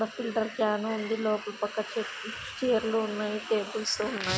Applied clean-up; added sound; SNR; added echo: none; none; none; none.